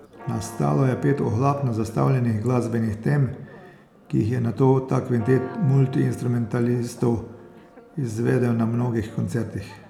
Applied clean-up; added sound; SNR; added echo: none; Church bell; 20 dB; none.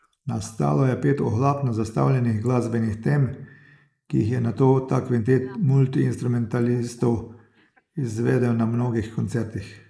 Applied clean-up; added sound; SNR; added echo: neural mask model Resemble Enhance denoiser.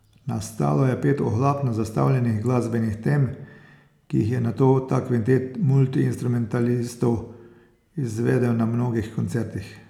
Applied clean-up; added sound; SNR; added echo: none; none; none; none.